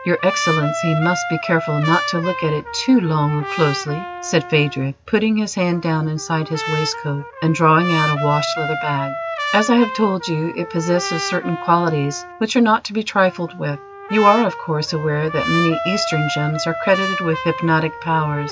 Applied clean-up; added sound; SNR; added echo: none; Trumpet; 8 dB; none.